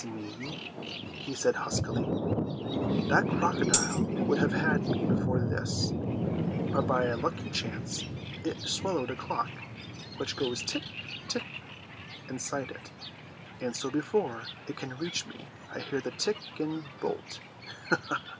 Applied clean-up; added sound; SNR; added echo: none; Thunder + Tambourine; -1 dB; none.